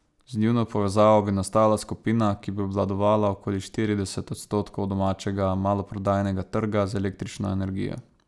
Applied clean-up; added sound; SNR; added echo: none; none; none; none.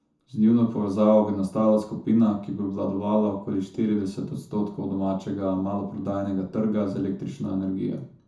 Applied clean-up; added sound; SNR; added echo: none; none; none; reverberation time 0.6 s.